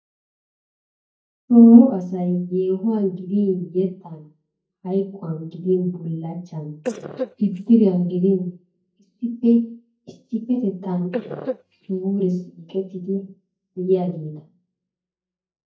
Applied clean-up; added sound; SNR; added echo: neural mask model DeepFilterNet 3.